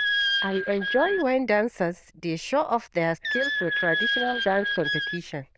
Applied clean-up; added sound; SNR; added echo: neural diffusion model UNIVERSE++.